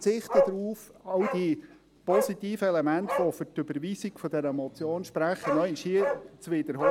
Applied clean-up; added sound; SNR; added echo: none; Bark; 4 dB; none.